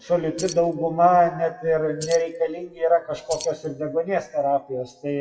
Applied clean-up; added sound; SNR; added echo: classical method WPE with log-MMSE.